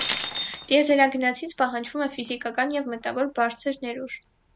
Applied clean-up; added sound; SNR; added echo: none; Shatter; 10 dB; none.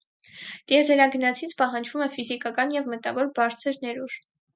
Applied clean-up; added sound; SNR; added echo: none; none; none; none.